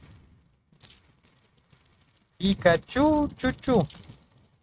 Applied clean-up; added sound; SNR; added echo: neural mask model RNNoise.